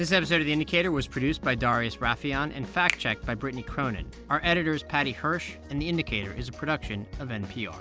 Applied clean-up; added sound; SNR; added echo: none; Finger snapping; 11 dB; none.